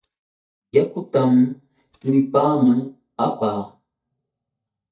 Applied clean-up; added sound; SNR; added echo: neural mask model DeepFilterNet 3.